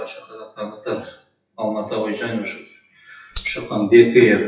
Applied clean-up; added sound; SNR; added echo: classical method WPE with log-MMSE.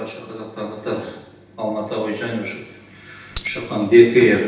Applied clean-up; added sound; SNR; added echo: none; Coin (dropping); 14 dB; reverberation time 0.9 s.